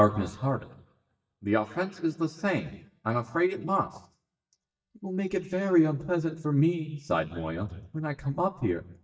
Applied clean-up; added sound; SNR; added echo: neural mask model DeepFilterNet 3.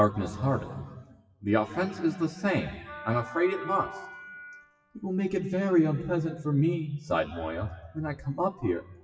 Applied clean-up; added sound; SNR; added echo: classical method WPE with log-MMSE.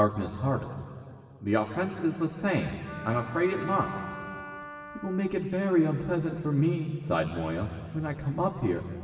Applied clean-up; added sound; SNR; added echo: none; Wind instrument, woodwind instrument; 13 dB; reverberation time 2.4 s.